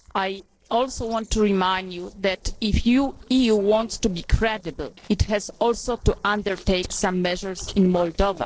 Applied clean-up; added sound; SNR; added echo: neural separator model SepFormer DNS4.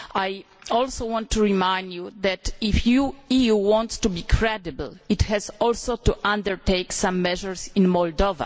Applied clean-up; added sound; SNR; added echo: none; none; none; none.